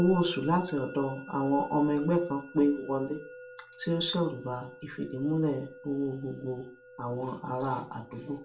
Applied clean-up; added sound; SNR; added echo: none; Musical instrument; 18 dB; reverberation time 0.3 s.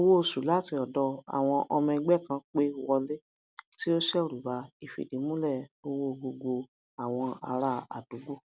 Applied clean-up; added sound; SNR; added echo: none; none; none; none.